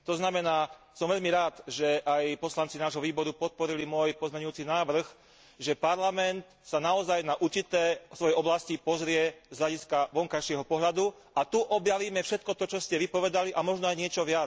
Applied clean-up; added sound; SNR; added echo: none; none; none; none.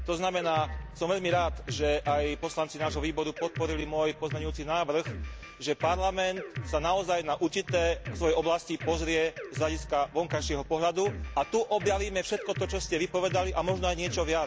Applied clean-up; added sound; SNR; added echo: none; Drum kit; 9 dB; none.